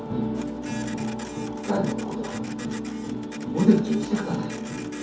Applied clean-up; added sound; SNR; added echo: none; Printer; 16 dB; reverberation time 0.5 s.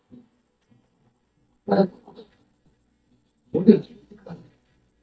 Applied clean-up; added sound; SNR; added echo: neural mask model DeepFilterNet 3.